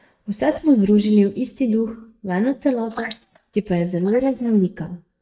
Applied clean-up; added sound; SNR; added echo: neural mask model DeepFilterNet 3.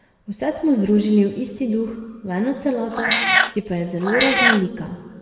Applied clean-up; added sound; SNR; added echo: none; Meow; -2 dB; reverberation time 2.0 s.